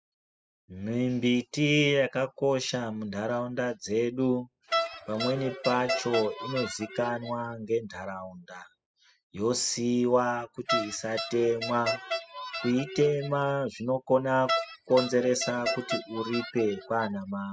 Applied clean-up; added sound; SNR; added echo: classical method spectral subtraction.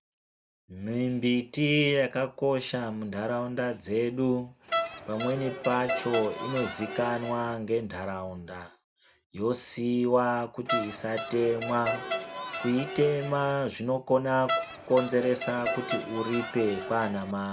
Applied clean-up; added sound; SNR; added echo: none; Crowd; 5 dB; none.